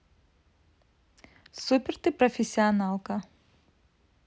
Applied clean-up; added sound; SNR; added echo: none; none; none; none.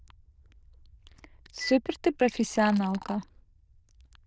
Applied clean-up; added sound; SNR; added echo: neural diffusion model UNIVERSE++.